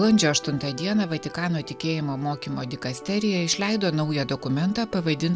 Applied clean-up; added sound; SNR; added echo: none; none; none; none.